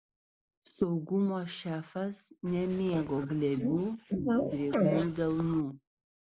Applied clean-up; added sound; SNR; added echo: neural mask model Resemble Enhance denoiser.